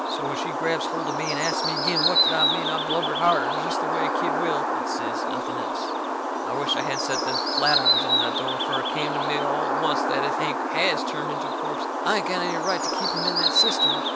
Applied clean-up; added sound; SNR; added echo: none; Bird; -5 dB; none.